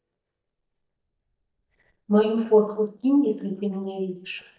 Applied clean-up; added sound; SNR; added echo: neural mask model DeepFilterNet 3.